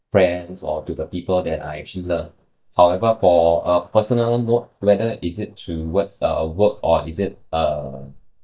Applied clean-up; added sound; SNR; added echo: neural mask model DeepFilterNet 3.